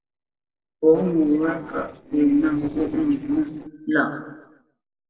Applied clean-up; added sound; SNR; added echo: neural separator model SepFormer DNS4.